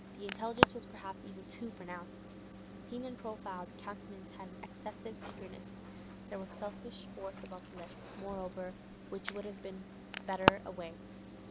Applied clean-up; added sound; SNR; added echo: none; Alarm; -5 dB; none.